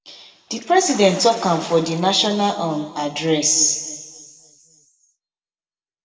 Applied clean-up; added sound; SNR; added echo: none; Water / Splash, splatter; 18 dB; reverberation time 1.7 s.